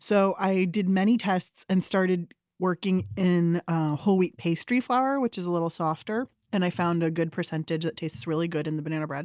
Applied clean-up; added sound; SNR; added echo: none; none; none; none.